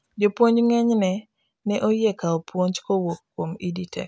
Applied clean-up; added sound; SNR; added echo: none; none; none; none.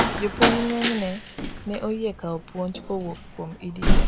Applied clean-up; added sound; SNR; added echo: none; Slam; -5 dB; none.